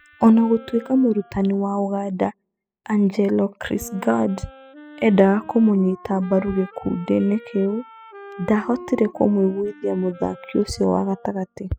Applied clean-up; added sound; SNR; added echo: classical method spectral subtraction.